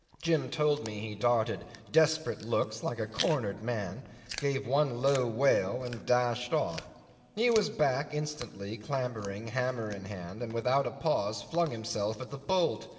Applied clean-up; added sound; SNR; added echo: none; Chewing, mastication; 18 dB; reverberation time 2.7 s.